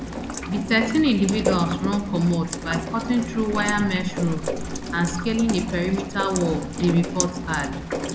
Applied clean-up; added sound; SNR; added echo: none; Rain; 5 dB; none.